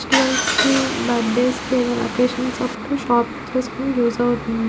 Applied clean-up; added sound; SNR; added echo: none; Car; 4 dB; none.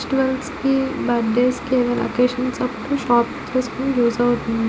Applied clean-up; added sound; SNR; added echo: none; none; none; none.